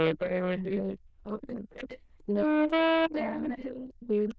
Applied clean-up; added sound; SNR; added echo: neural diffusion model UNIVERSE++.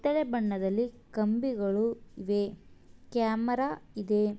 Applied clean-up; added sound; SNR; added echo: none; none; none; none.